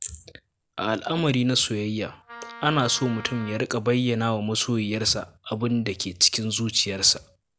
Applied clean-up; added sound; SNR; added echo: none; Wind instrument, woodwind instrument; 17 dB; none.